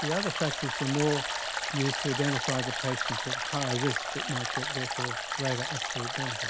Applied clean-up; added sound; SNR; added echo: none; Stream; 0 dB; none.